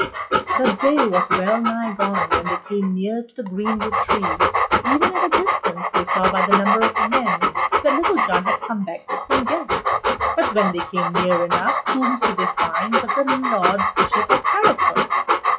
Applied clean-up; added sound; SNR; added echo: classical method WPE with log-MMSE.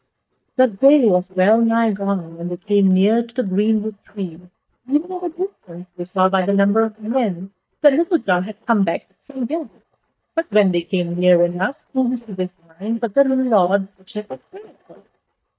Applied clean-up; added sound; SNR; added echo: neural mask model DeepFilterNet 3.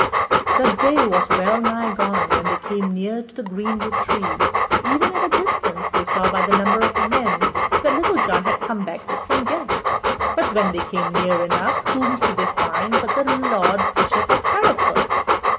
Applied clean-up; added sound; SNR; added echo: none; Dog; -4 dB; reverberation time 0.7 s.